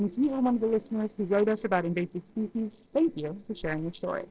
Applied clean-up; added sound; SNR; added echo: neural separator model SepFormer DNS4.